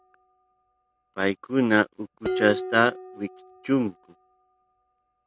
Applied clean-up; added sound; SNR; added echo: none; Dishes, pots, and pans; 11 dB; none.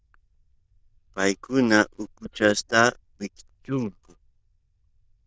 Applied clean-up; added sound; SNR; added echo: neural diffusion model UNIVERSE++.